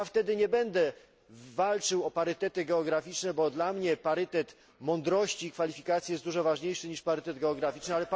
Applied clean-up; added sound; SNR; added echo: none; none; none; none.